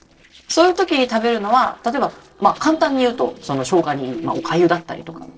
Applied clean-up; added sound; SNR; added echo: neural separator model SepFormer DNS4.